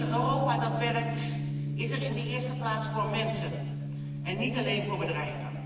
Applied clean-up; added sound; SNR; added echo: none; Gong; 0 dB; reverberation time 1.4 s.